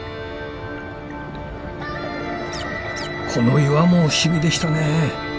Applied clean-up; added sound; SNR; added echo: none; Scratching (performance technique) + Bowed string instrument; 18 dB; none.